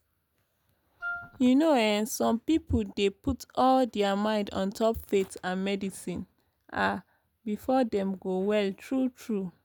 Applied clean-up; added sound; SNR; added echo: none; Wind instrument, woodwind instrument; 10 dB; none.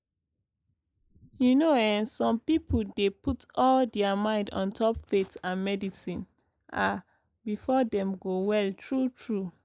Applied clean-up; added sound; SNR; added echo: neural mask model Resemble Enhance denoiser.